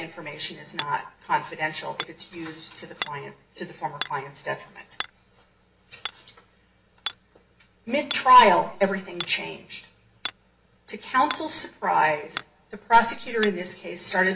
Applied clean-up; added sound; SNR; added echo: none; Hammer; 15 dB; reverberation time 0.7 s.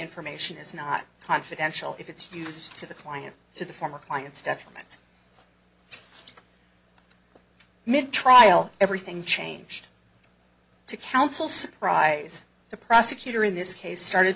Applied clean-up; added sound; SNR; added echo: none; none; none; none.